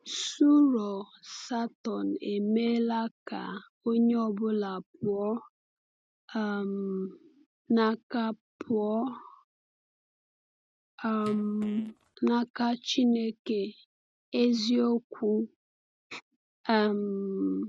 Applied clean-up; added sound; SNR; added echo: neural mask model RNNoise.